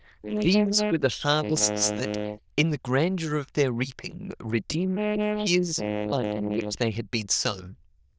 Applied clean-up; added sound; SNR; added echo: neural diffusion model UNIVERSE++.